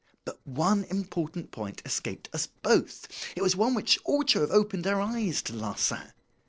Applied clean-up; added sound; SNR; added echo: neural separator model SepFormer DNS4.